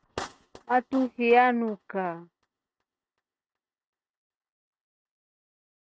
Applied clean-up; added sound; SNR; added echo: neural mask model RNNoise.